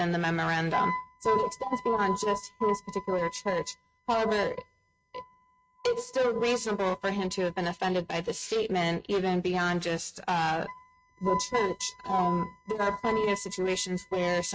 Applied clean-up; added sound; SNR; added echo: neural mask model RNNoise.